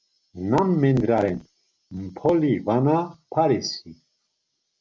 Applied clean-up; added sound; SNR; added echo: none; none; none; none.